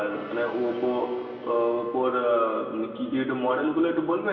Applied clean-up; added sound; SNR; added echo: none; Gong; 18 dB; reverberation time 2.5 s.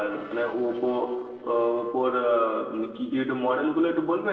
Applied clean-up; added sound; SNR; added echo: neural separator model SepFormer DNS4.